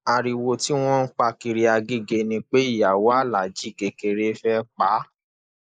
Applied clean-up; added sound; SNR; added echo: neural mask model Resemble Enhance denoiser.